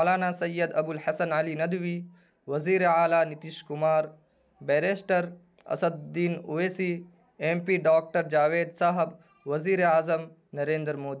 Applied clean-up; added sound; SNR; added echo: none; none; none; none.